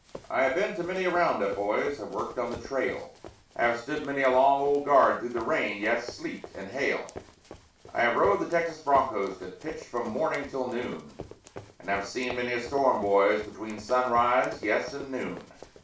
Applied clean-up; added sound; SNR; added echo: none; Run; 18 dB; reverberation time 0.3 s.